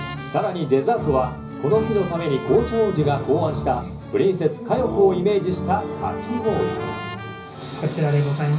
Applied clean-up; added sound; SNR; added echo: none; Trumpet; 19 dB; reverberation time 0.5 s.